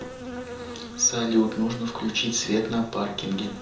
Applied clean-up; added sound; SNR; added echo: none; Insect; 13 dB; reverberation time 0.5 s.